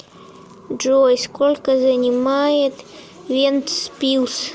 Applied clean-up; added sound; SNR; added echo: none; none; none; none.